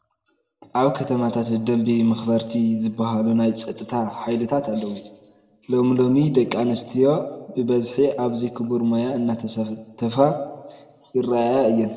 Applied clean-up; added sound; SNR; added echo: none; none; none; reverberation time 1.2 s.